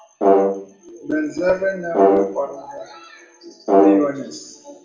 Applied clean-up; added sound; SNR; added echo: none; Brass instrument; -4 dB; reverberation time 0.5 s.